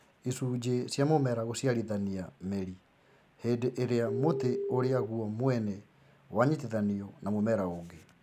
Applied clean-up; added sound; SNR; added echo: none; Telephone; 2 dB; none.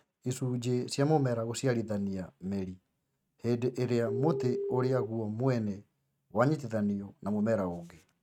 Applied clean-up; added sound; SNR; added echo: neural mask model RNNoise.